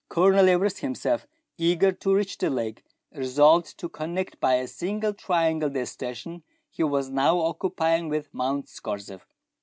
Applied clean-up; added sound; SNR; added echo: none; none; none; none.